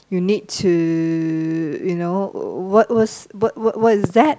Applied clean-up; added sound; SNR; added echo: none; none; none; none.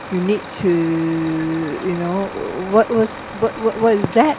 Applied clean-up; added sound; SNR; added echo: none; Truck; 13 dB; none.